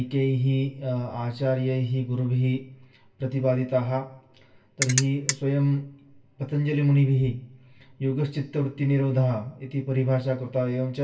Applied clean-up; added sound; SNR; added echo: none; Ratchet, pawl; 3 dB; reverberation time 0.2 s.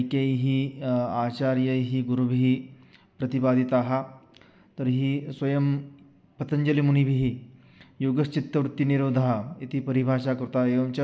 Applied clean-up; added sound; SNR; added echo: none; none; none; none.